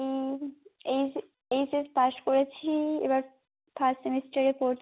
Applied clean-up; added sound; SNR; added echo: none; none; none; none.